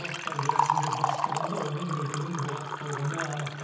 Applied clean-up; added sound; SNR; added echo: none; Liquid; -3 dB; reverberation time 0.9 s.